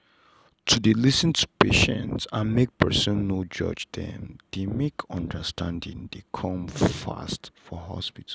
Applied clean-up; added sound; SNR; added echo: none; none; none; none.